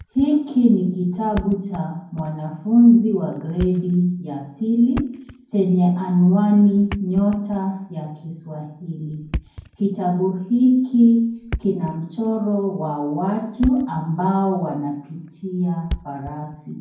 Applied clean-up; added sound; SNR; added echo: none; Thump, thud; 16 dB; reverberation time 0.9 s.